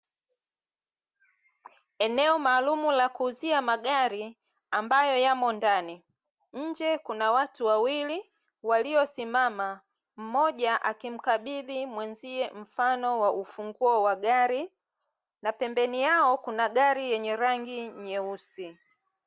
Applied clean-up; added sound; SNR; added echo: none; none; none; none.